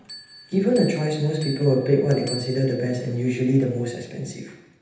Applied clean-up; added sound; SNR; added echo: none; Bell; 19 dB; reverberation time 0.9 s.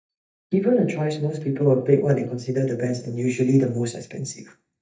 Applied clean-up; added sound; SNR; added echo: neural mask model DeepFilterNet 3.